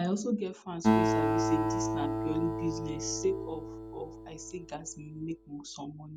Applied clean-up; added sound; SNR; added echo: none; Acoustic guitar; -3 dB; none.